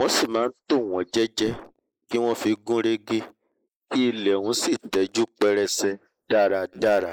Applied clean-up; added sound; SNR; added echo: neural mask model Resemble Enhance denoiser.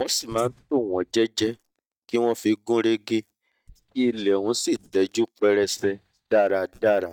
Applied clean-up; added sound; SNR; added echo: neural mask model DeepFilterNet 3.